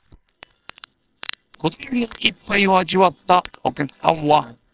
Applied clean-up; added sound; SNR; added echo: neural separator model SepFormer WHAMR!.